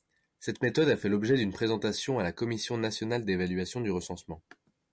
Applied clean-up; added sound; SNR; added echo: none; none; none; none.